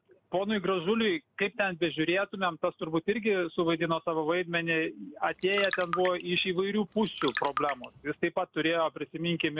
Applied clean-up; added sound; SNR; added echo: none; Trickle, dribble; 9 dB; none.